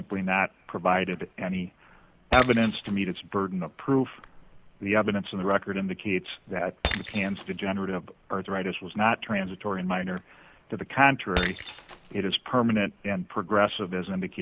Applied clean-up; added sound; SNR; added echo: none; Shatter; 11 dB; none.